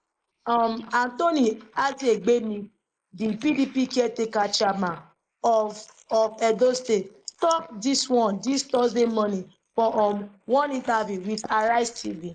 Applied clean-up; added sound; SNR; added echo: neural mask model Resemble Enhance denoiser.